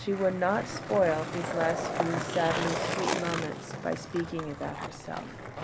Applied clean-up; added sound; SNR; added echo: none; Skateboard; 3 dB; none.